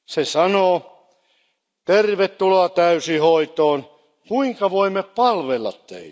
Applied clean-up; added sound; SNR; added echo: none; none; none; none.